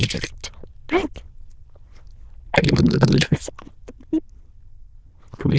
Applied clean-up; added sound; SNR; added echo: neural diffusion model UNIVERSE++.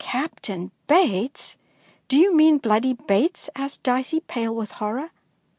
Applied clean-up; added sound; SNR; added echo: none; none; none; none.